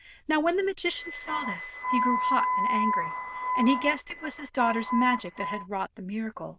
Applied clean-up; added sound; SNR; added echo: neural diffusion model UNIVERSE++.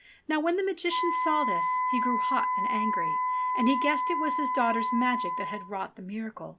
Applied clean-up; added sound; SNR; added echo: none; Wind instrument, woodwind instrument; -1 dB; none.